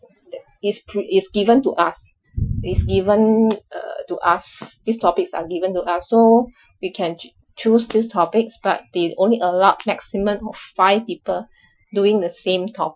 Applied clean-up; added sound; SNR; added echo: classical method Wiener filter.